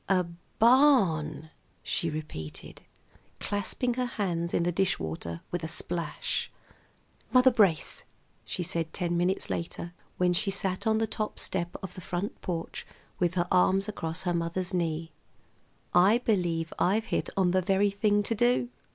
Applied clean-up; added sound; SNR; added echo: none; none; none; none.